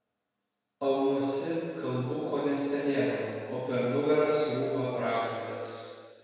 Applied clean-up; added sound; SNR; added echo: none; none; none; reverberation time 1.9 s.